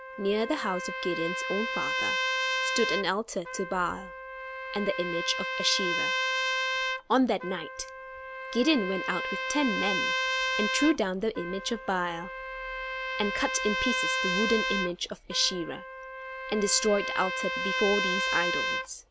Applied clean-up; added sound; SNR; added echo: none; Trumpet; 1 dB; none.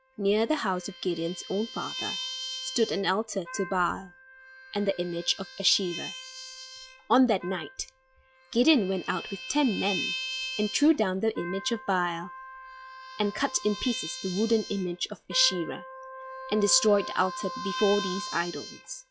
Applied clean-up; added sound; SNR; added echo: classical method log-MMSE.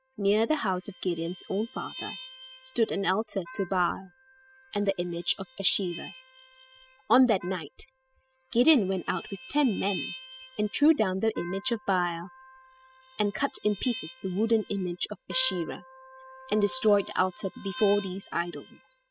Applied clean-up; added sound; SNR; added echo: classical method spectral subtraction.